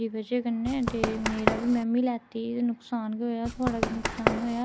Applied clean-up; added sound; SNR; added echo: none; Run; 1 dB; none.